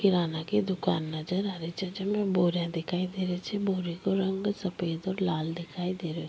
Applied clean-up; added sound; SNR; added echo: none; none; none; none.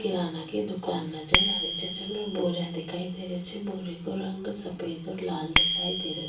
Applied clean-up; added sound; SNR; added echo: none; Bicycle bell; -1 dB; reverberation time 0.3 s.